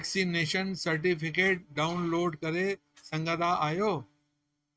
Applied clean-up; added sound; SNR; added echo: neural mask model RNNoise.